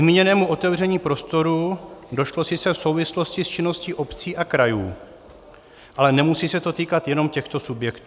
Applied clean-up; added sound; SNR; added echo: none; none; none; none.